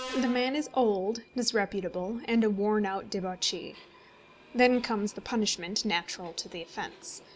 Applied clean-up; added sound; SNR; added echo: none; Subway, metro, underground; 19 dB; none.